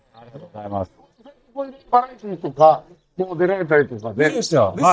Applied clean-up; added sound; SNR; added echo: neural mask model DeepFilterNet 3.